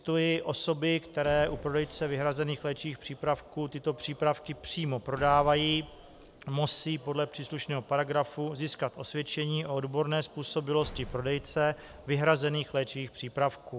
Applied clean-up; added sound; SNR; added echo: none; Slam; 17 dB; none.